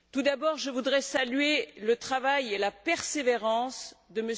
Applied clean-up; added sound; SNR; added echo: none; none; none; none.